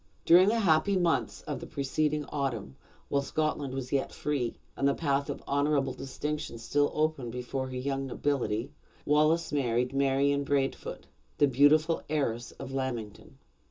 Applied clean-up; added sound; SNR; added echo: none; none; none; reverberation time 0.2 s.